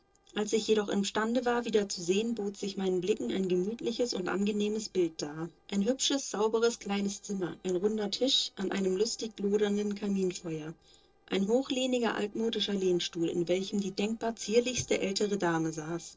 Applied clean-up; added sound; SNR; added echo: neural separator model SepFormer DNS4.